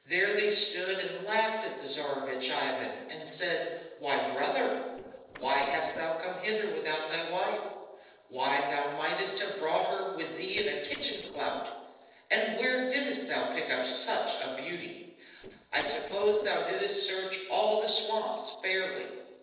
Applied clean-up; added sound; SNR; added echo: neural separator model SepFormer DNS4.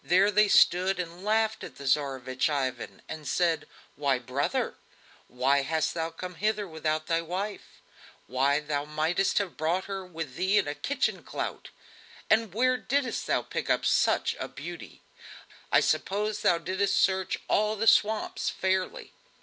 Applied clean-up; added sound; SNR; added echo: none; none; none; none.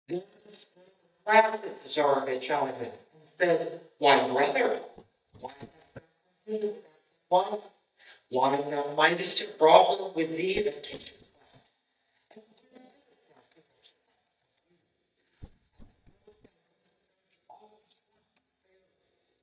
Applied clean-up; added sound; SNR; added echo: neural mask model DeepFilterNet 3.